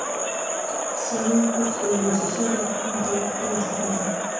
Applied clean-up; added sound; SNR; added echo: none; Crowd; 3 dB; reverberation time 1.0 s.